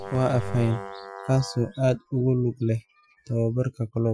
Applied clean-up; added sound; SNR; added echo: classical method Wiener filter.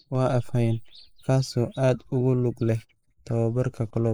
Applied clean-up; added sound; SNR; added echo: neural mask model Resemble Enhance denoiser.